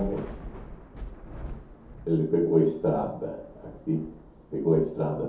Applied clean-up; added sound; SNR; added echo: none; Thunder / Rain; 14 dB; reverberation time 0.6 s.